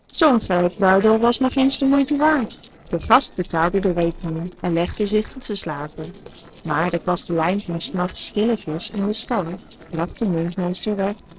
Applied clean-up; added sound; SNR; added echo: neural separator model SepFormer DNS4.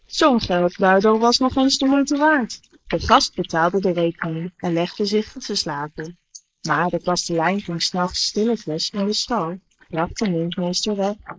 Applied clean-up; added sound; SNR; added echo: neural mask model Resemble Enhance denoiser.